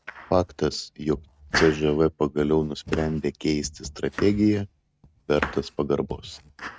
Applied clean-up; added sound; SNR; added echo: neural mask model RNNoise.